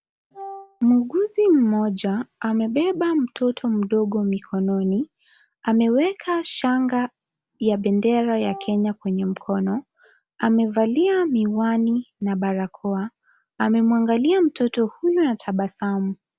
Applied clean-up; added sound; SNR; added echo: none; Wind instrument, woodwind instrument; 17 dB; none.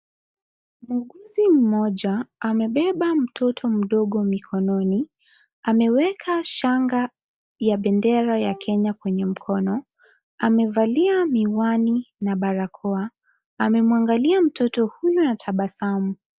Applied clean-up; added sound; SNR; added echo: neural mask model DeepFilterNet 3.